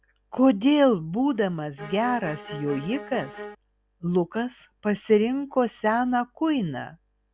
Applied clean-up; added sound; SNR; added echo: none; Bowed string instrument; 13 dB; none.